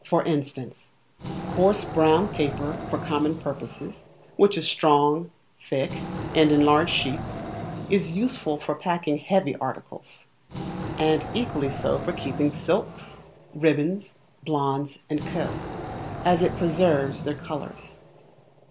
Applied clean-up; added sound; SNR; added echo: none; Wild animals; 10 dB; none.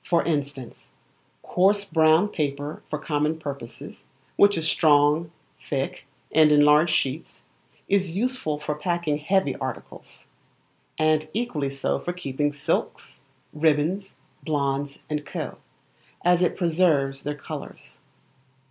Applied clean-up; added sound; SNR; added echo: none; none; none; none.